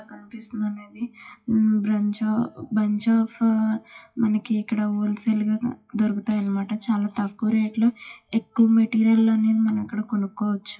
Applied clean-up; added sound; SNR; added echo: classical method WPE with log-MMSE.